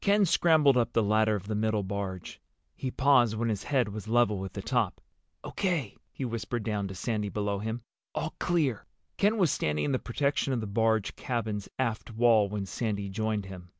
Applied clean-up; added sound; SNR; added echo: none; none; none; none.